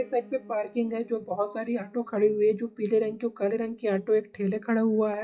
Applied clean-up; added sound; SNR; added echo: classical method WPE with log-MMSE.